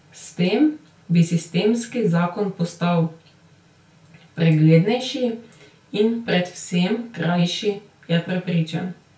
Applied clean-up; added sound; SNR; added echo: none; none; none; reverberation time 0.2 s.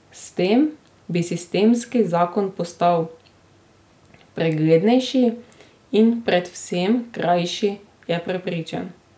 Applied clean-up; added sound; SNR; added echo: none; none; none; none.